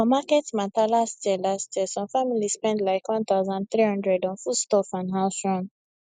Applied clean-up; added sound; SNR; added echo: none; none; none; none.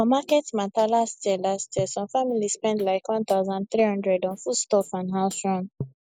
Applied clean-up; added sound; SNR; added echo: neural mask model Resemble Enhance denoiser.